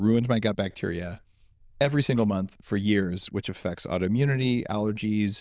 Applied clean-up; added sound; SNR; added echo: neural diffusion model UNIVERSE++.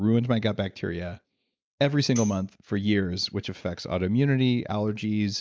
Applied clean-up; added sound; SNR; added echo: neural mask model DeepFilterNet 3.